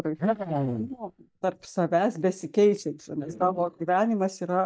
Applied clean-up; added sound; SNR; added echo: neural mask model DeepFilterNet 3.